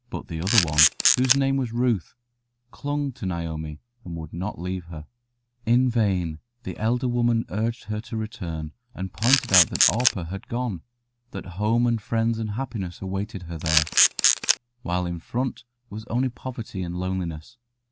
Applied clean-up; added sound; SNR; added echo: none; Camera; -4 dB; none.